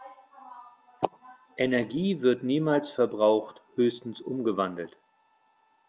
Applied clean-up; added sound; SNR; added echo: none; none; none; none.